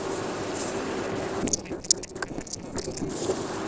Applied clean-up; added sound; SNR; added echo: neural separator model SepFormer DNS4.